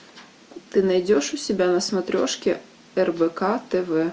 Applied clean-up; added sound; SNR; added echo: none; none; none; none.